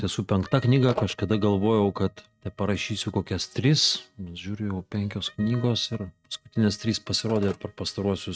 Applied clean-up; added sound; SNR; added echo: neural mask model RNNoise.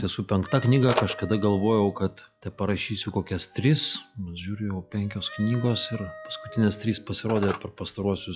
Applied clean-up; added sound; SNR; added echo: classical method log-MMSE.